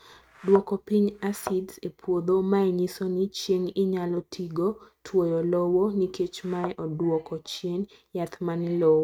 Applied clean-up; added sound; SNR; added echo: neural mask model RNNoise.